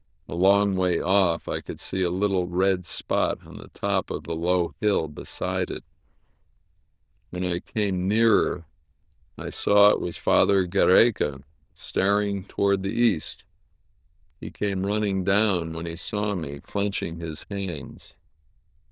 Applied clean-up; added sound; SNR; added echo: neural diffusion model UNIVERSE++.